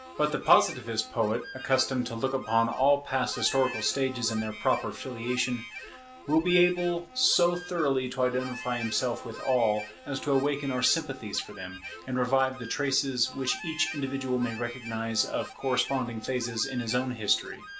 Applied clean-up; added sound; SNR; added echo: none; Harmonica; 15 dB; none.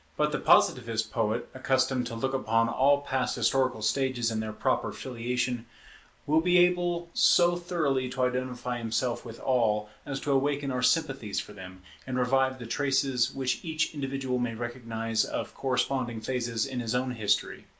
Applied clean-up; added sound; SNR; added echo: none; none; none; none.